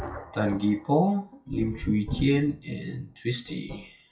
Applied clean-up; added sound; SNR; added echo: classical method WPE with log-MMSE.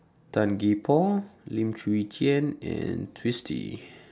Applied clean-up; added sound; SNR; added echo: none; none; none; none.